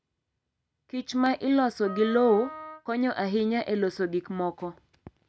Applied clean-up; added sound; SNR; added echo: none; Wind instrument, woodwind instrument; 14 dB; none.